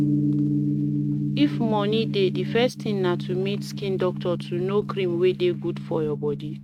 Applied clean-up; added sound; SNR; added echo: neural mask model RNNoise.